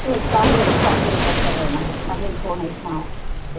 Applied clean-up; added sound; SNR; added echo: none; Waves, surf; -5 dB; reverberation time 0.4 s.